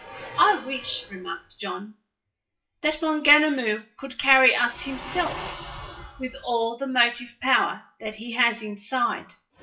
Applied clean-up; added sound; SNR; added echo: classical method WPE with log-MMSE.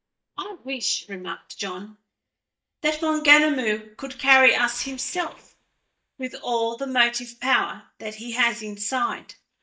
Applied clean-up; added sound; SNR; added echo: neural mask model DeepFilterNet 3.